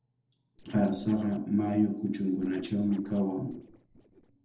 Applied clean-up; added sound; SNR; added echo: neural separator model SepFormer DNS4.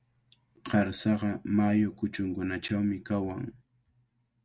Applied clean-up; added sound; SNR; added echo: none; none; none; none.